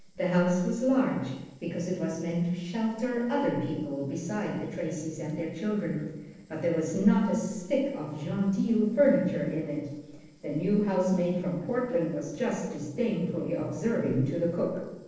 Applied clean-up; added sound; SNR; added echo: neural separator model SepFormer DNS4.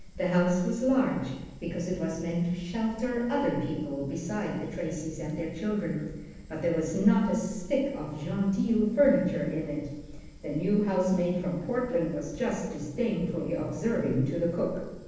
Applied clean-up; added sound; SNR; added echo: none; Fire; 18 dB; reverberation time 1.1 s.